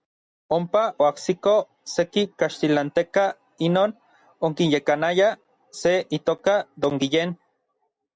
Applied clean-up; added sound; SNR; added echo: none; none; none; none.